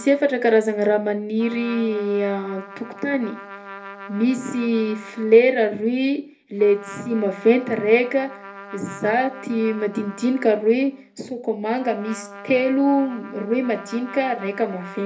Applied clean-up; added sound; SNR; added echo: none; Trumpet; 18 dB; reverberation time 0.3 s.